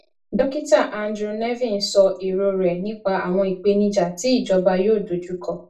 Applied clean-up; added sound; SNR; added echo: none; none; none; reverberation time 0.3 s.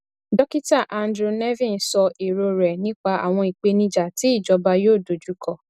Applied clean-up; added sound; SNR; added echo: none; none; none; none.